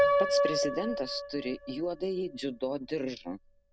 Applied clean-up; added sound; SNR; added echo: none; Piano; -2 dB; none.